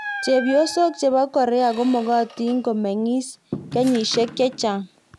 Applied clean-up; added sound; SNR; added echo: none; Squeak; 15 dB; none.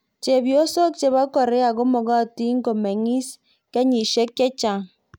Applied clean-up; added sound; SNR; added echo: none; none; none; none.